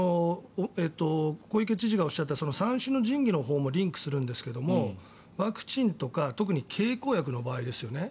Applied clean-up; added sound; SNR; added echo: none; none; none; none.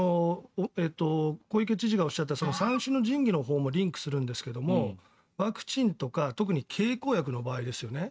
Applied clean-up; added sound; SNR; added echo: neural mask model RNNoise.